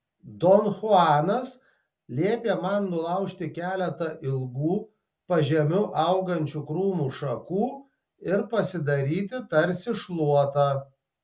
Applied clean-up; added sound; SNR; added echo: none; none; none; none.